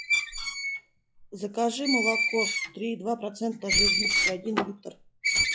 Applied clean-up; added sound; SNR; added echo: classical method log-MMSE.